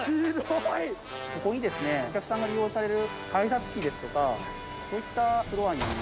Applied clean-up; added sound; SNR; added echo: none; Sliding door / Train; 15 dB; none.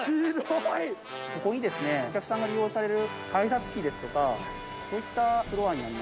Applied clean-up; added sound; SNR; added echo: none; none; none; none.